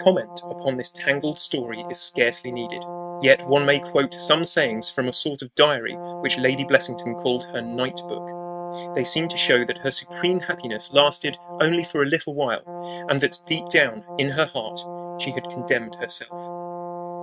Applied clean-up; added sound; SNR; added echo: neural mask model RNNoise.